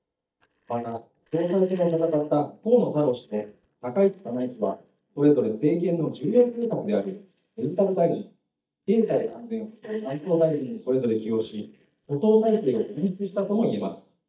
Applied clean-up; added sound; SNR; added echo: neural mask model DeepFilterNet 3.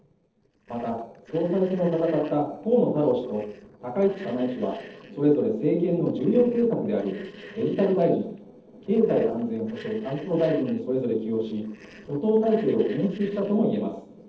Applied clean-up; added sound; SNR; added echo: neural separator model SepFormer DNS4.